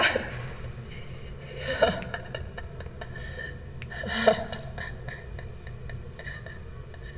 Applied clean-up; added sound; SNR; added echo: none; Finger snapping; 19 dB; reverberation time 2.7 s.